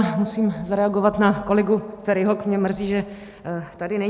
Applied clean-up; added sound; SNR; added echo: none; none; none; none.